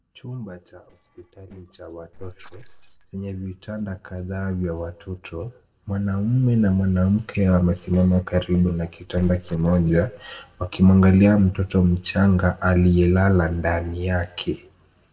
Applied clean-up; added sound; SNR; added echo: neural separator model SepFormer DNS4.